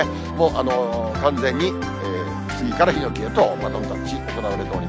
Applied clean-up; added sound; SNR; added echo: none; none; none; none.